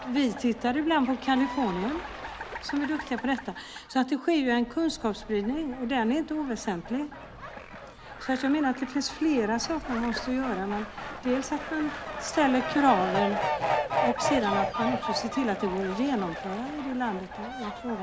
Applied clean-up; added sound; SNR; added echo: none; Fowl; 6 dB; none.